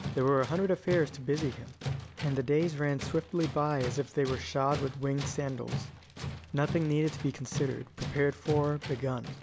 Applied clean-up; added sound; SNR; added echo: none; Tools; 9 dB; none.